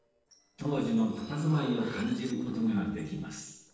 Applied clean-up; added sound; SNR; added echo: neural separator model SepFormer DNS4.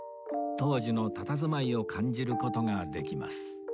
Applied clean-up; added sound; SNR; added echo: none; none; none; none.